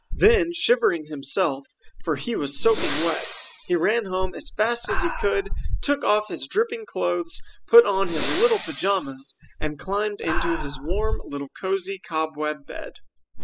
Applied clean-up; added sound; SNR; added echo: classical method spectral subtraction.